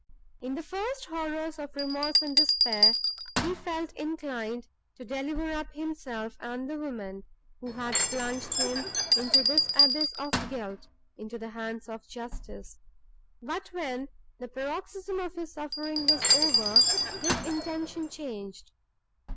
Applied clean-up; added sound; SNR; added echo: none; Bell + Door / Chime; -4 dB; none.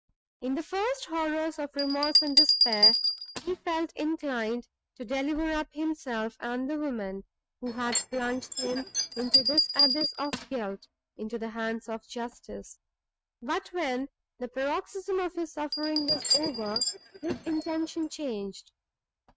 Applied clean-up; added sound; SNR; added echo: neural mask model RNNoise.